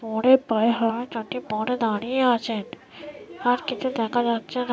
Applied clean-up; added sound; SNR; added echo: none; none; none; none.